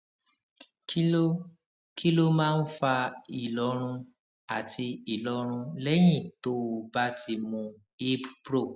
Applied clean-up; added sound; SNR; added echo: none; none; none; none.